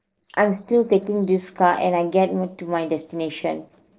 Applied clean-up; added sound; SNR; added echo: neural separator model SepFormer DNS4.